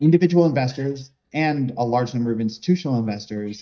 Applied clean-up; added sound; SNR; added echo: neural mask model DeepFilterNet 3.